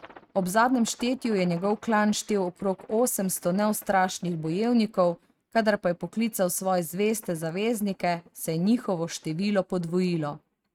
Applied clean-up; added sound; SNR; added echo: neural mask model RNNoise.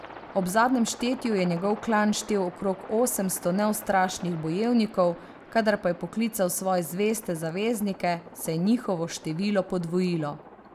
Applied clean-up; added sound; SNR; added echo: none; Aircraft; 18 dB; none.